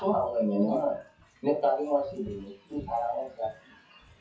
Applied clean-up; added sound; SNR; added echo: classical method WPE with log-MMSE.